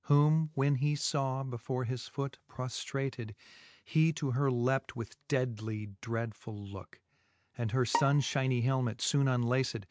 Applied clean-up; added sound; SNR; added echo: neural mask model RNNoise.